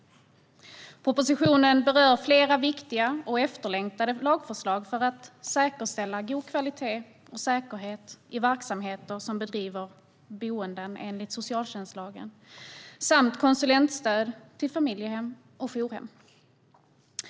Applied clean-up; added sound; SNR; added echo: none; none; none; none.